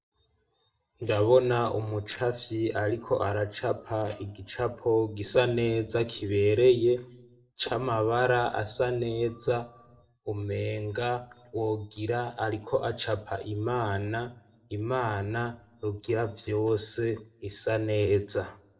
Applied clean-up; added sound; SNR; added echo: neural separator model SepFormer DNS4.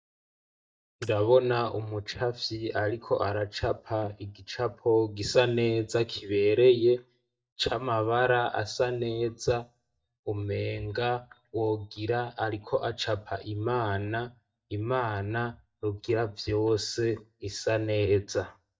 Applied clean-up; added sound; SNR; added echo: neural mask model DeepFilterNet 3.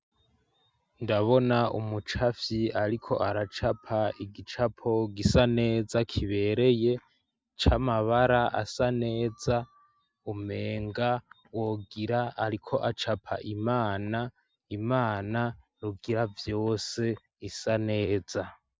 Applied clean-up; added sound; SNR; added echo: none; none; none; none.